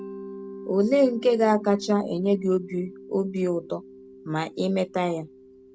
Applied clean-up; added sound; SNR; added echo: none; Mallet percussion; 16 dB; none.